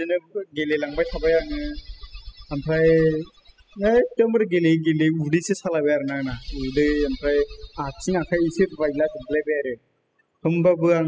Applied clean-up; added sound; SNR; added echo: classical method spectral subtraction.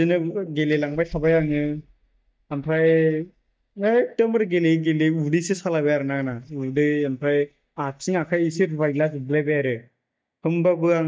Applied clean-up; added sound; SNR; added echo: neural mask model DeepFilterNet 3.